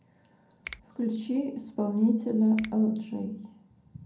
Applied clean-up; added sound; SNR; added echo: none; Finger snapping; 20 dB; reverberation time 0.5 s.